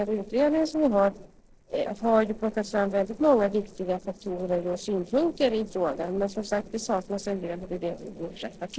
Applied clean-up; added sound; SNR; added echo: neural separator model SepFormer DNS4.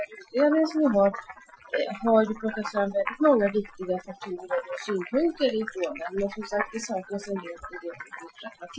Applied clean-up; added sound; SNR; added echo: classical method Wiener filter.